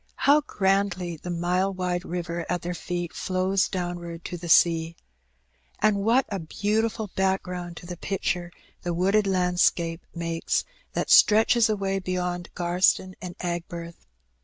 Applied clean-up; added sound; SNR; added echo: none; none; none; none.